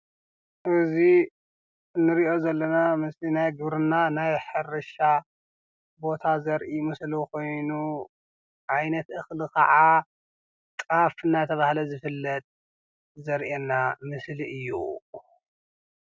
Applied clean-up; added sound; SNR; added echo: none; none; none; none.